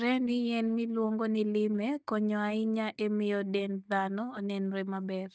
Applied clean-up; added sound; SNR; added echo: neural mask model DeepFilterNet 3.